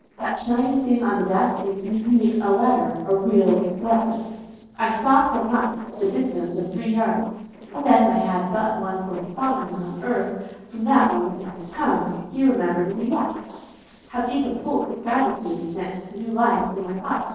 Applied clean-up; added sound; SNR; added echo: neural separator model SepFormer DNS4.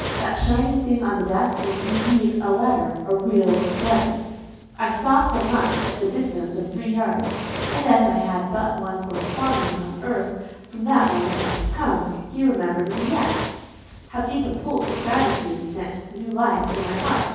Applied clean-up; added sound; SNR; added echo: none; Fire; 10 dB; reverberation time 1.3 s.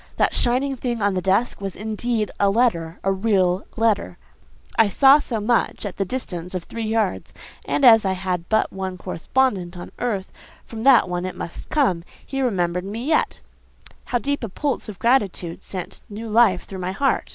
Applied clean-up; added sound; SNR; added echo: none; none; none; none.